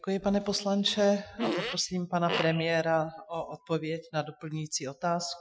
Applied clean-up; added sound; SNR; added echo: classical method Wiener filter.